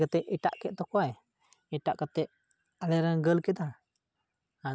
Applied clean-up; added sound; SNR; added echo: none; none; none; none.